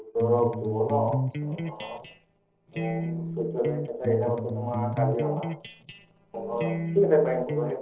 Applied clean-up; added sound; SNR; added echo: neural separator model SepFormer DNS4.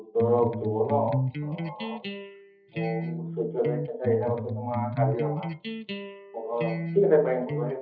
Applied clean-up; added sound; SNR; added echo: classical method WPE with log-MMSE.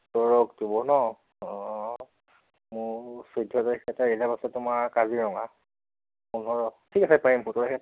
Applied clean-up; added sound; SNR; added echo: none; none; none; none.